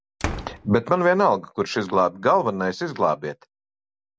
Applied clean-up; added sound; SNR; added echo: none; Slam; 14 dB; none.